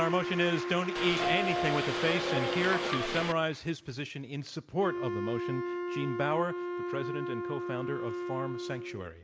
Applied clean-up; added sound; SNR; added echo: none; Wind instrument, woodwind instrument + Subway, metro, underground / Doorbell; 1 dB; none.